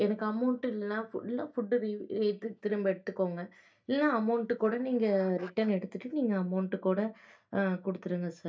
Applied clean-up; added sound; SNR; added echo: neural mask model DeepFilterNet 3.